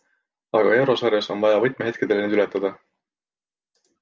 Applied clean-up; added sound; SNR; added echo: none; none; none; none.